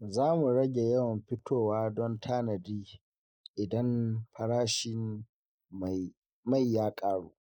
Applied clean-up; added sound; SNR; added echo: neural mask model Resemble Enhance denoiser.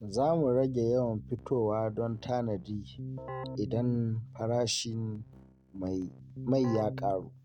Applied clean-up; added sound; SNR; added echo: neural mask model RNNoise.